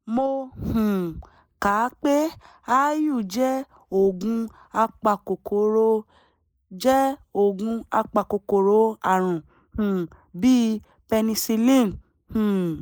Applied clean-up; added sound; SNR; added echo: neural mask model Resemble Enhance denoiser.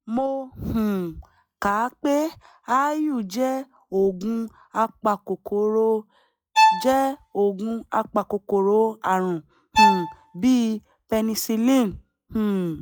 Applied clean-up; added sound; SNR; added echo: classical method log-MMSE.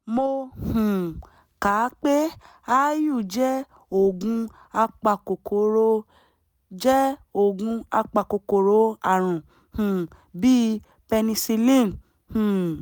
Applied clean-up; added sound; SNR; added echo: none; none; none; none.